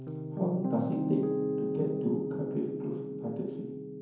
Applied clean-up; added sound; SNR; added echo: none; Piano; -1 dB; reverberation time 0.9 s.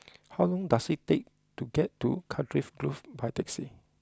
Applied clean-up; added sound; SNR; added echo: none; none; none; none.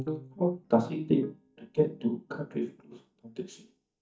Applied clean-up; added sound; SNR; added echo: neural mask model DeepFilterNet 3.